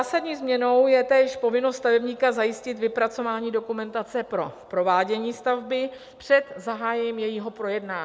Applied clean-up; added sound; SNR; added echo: none; none; none; none.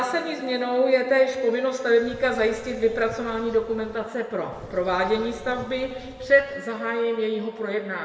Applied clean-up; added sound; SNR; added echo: none; Bird; 20 dB; reverberation time 2.0 s.